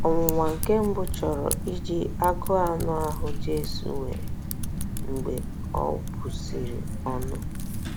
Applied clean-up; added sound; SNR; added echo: none; Typing; 0 dB; none.